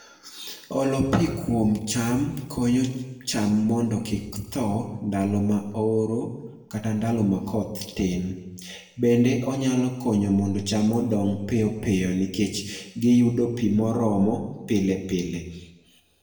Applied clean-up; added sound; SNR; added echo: none; none; none; reverberation time 1.0 s.